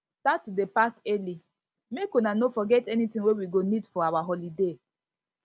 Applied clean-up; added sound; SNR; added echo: none; none; none; none.